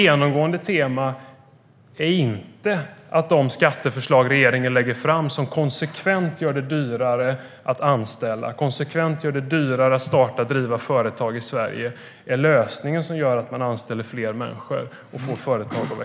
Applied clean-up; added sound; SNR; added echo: none; none; none; none.